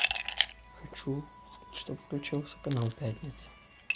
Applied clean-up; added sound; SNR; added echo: none; Glass; -3 dB; none.